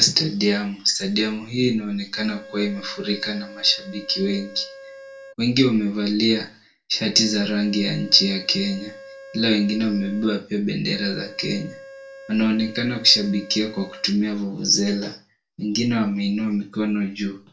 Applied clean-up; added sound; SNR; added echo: none; Organ; 18 dB; reverberation time 0.3 s.